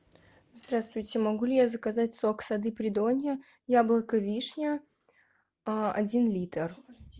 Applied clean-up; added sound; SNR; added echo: none; none; none; none.